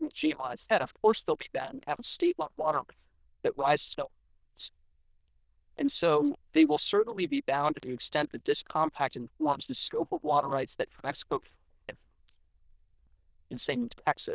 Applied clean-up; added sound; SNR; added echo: neural diffusion model UNIVERSE++.